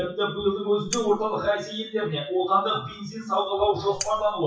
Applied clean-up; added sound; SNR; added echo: classical method WPE with log-MMSE.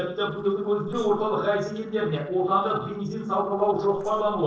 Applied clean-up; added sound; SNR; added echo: neural separator model SepFormer DNS4.